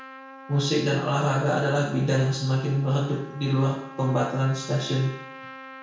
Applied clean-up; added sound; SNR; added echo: none; Trumpet; 18 dB; reverberation time 0.7 s.